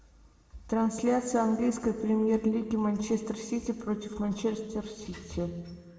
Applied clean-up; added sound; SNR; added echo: none; none; none; reverberation time 1.8 s.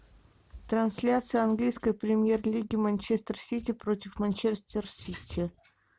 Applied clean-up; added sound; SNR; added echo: none; none; none; none.